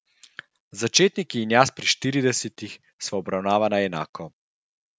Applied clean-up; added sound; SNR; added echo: none; none; none; none.